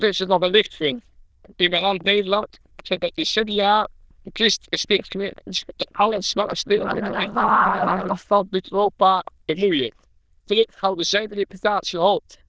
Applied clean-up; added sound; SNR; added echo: neural diffusion model UNIVERSE++.